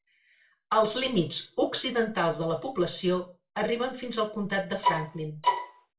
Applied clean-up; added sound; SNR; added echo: none; Bowed string instrument; -1 dB; reverberation time 0.3 s.